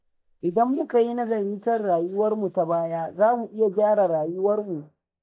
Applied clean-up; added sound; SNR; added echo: neural mask model DeepFilterNet 3.